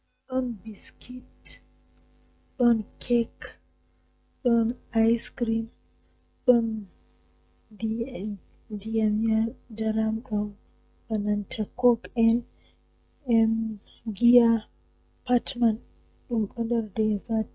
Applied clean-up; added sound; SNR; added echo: none; none; none; none.